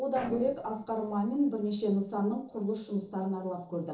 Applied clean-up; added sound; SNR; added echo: neural separator model SepFormer DNS4.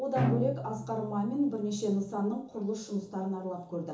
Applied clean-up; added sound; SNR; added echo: none; Bowed string instrument; 5 dB; reverberation time 0.8 s.